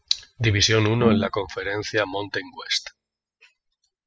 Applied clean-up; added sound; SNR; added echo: classical method spectral subtraction.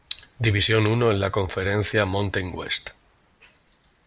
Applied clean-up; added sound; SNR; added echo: none; none; none; none.